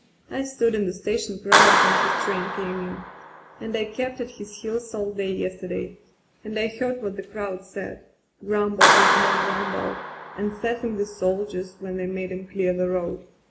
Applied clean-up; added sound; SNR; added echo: none; Clapping; -1 dB; reverberation time 0.4 s.